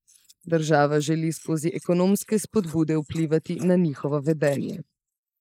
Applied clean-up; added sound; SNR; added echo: neural mask model Resemble Enhance denoiser.